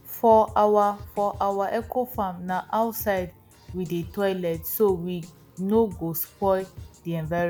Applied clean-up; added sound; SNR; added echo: none; Drum kit; 20 dB; none.